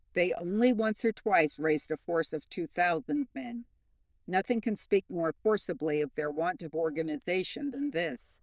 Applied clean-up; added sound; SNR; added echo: neural diffusion model UNIVERSE++.